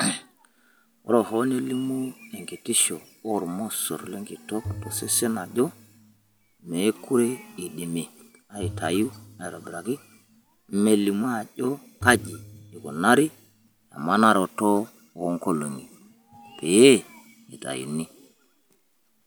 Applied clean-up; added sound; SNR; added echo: none; Bowed string instrument; 15 dB; none.